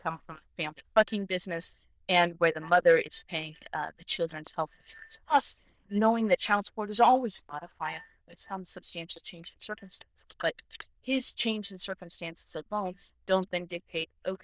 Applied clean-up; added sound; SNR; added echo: neural diffusion model UNIVERSE++.